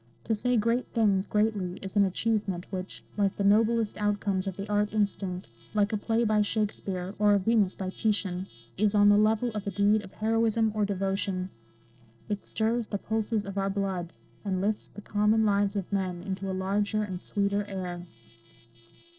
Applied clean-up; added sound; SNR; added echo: neural separator model SepFormer DNS4.